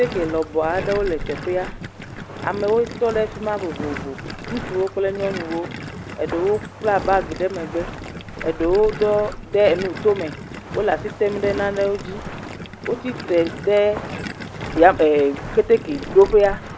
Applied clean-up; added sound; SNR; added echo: none; Walk, footsteps + Gurgling; 10 dB; none.